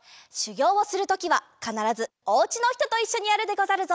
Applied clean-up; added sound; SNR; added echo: none; none; none; none.